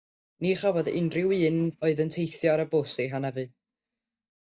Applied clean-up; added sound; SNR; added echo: neural mask model DeepFilterNet 3.